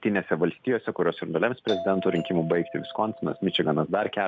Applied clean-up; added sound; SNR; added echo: none; Doorbell; 12 dB; none.